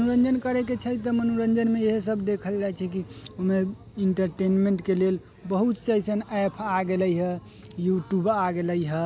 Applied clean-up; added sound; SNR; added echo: none; none; none; none.